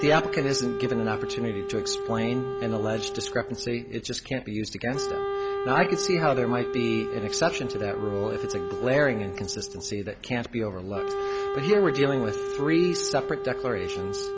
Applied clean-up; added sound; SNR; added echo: none; Wind instrument, woodwind instrument; 4 dB; none.